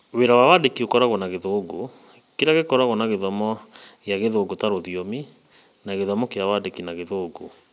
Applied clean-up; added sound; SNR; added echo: none; none; none; none.